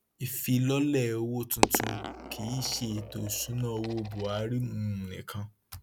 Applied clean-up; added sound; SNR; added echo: none; Coin (dropping); 4 dB; none.